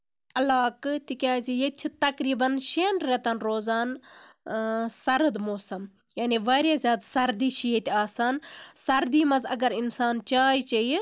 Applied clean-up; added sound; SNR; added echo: none; none; none; none.